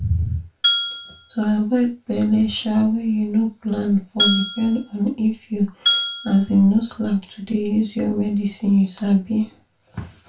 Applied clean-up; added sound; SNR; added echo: none; Glass; 4 dB; reverberation time 0.2 s.